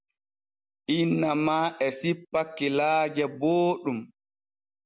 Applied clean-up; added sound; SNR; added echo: none; none; none; none.